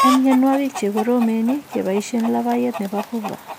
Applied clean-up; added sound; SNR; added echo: none; Chicken, rooster; 8 dB; none.